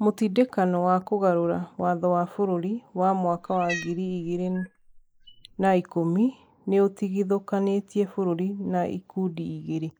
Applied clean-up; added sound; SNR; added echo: neural mask model Resemble Enhance denoiser.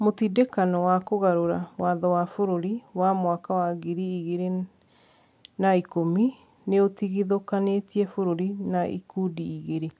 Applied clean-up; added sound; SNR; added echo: none; none; none; none.